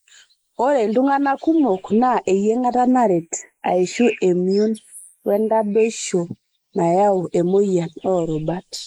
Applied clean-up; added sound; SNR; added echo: neural mask model Resemble Enhance denoiser.